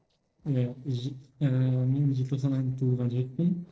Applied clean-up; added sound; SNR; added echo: neural separator model SepFormer DNS4.